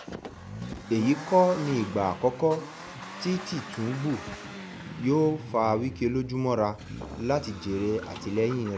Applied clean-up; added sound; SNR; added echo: none; Accelerating, revving, vroom; 12 dB; none.